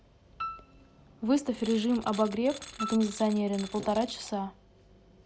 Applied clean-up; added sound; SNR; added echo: none; Tools + Piano; 13 dB; none.